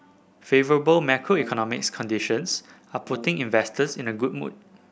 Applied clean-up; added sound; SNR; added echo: none; Brass instrument; 20 dB; none.